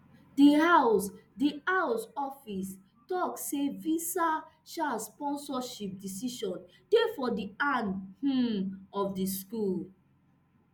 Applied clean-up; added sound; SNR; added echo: none; none; none; none.